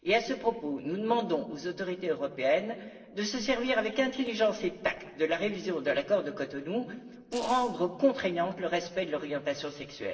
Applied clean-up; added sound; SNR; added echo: neural separator model SepFormer DNS4.